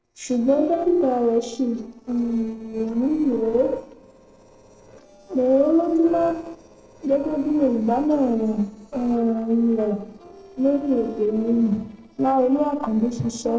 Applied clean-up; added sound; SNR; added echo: neural separator model SepFormer DNS4.